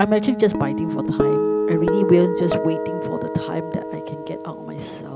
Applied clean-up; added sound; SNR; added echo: none; Guitar; 1 dB; none.